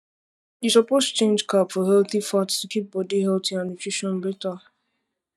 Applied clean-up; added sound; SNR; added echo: neural mask model DeepFilterNet 3.